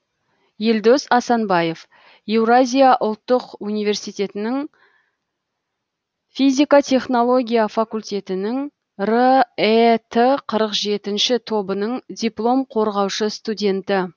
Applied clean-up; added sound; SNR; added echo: none; none; none; none.